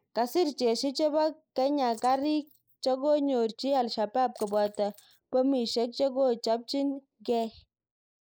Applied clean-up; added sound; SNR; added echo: neural mask model Resemble Enhance denoiser.